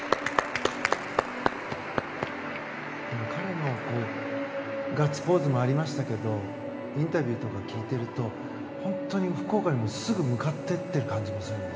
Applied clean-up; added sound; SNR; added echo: none; none; none; reverberation time 2.5 s.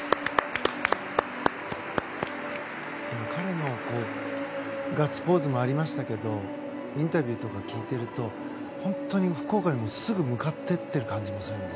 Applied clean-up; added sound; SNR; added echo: none; none; none; none.